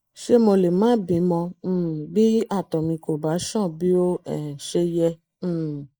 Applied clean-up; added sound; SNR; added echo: neural mask model Resemble Enhance denoiser.